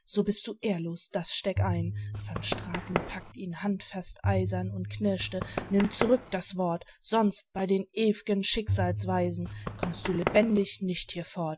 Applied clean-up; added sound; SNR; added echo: none; Run + Bowed string instrument; 4 dB; none.